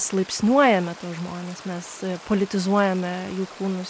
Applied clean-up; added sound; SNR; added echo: none; Stream; 19 dB; none.